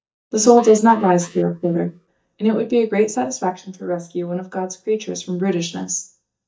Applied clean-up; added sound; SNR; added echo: neural mask model DeepFilterNet 3.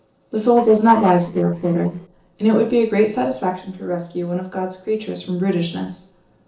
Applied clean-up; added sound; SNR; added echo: neural separator model SepFormer DNS4.